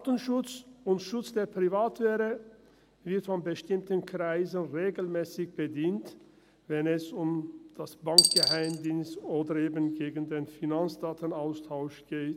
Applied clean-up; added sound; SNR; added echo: none; Coin (dropping); -3 dB; none.